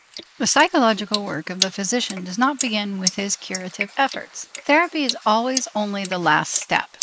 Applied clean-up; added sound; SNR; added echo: neural mask model Resemble Enhance denoiser.